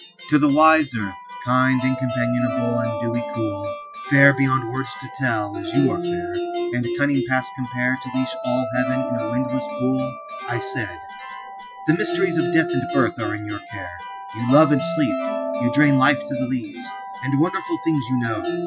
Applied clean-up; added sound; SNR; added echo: classical method Wiener filter.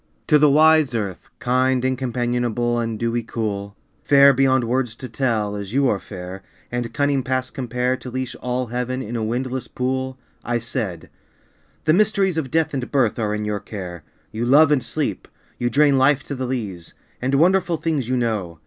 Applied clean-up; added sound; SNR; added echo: none; none; none; none.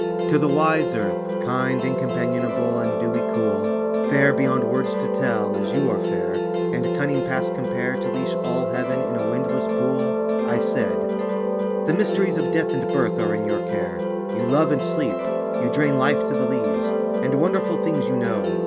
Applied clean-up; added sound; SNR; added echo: none; Musical instrument; -3 dB; none.